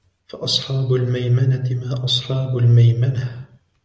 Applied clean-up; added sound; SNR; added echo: none; none; none; none.